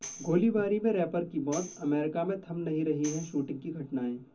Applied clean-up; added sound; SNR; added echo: none; Tambourine; 18 dB; reverberation time 0.3 s.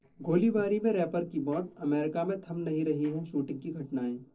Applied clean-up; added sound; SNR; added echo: neural separator model SepFormer DNS4.